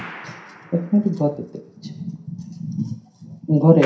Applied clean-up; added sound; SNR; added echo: none; Clapping; 17 dB; reverberation time 0.5 s.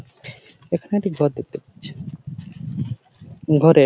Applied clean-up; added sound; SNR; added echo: none; none; none; none.